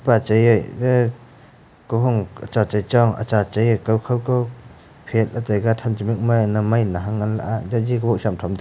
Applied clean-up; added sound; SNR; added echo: none; none; none; none.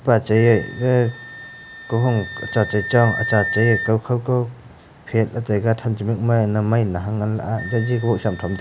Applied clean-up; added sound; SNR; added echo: none; Wind instrument, woodwind instrument; 12 dB; none.